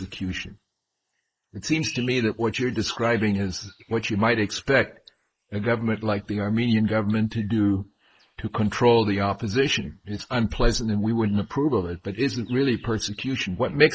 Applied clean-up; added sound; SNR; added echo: neural mask model Resemble Enhance denoiser.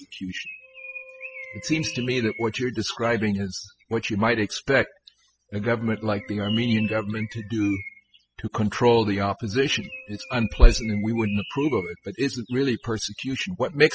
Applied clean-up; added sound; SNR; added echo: classical method spectral subtraction.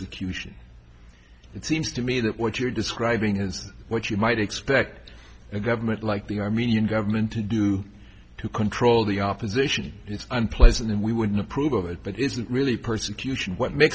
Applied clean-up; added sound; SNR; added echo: none; none; none; none.